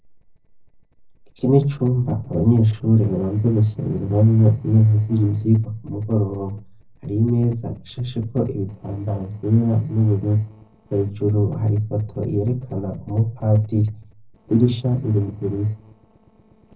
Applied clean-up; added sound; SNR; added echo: neural separator model SepFormer DNS4.